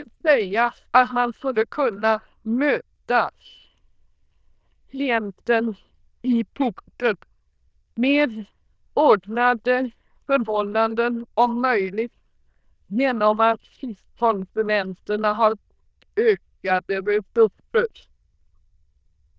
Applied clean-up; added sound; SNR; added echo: neural diffusion model UNIVERSE++.